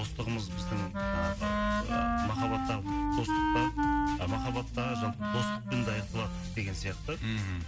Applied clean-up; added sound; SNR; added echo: none; Wind instrument, woodwind instrument; -1 dB; reverberation time 1.3 s.